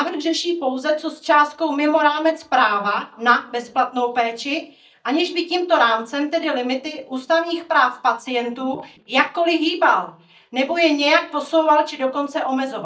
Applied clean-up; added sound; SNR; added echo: neural mask model DeepFilterNet 3.